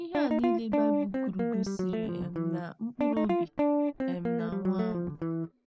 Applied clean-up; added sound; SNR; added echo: none; Guitar; -4 dB; none.